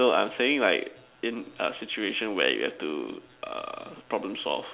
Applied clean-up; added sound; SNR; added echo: none; none; none; none.